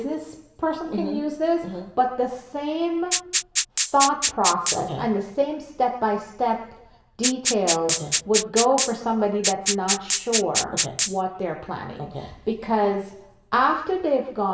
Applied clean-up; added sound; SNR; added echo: none; Rattle (instrument); 0 dB; reverberation time 0.8 s.